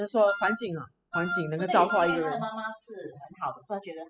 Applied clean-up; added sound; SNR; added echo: classical method spectral subtraction.